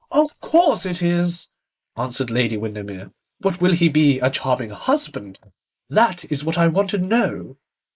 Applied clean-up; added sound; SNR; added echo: neural mask model Resemble Enhance denoiser.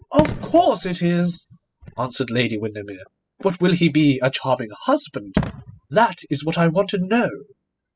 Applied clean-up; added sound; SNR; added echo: classical method spectral subtraction.